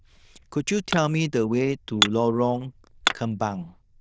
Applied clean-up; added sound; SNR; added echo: neural diffusion model UNIVERSE++.